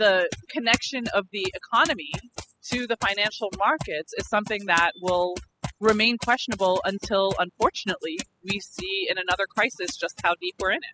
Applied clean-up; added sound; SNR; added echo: classical method spectral subtraction.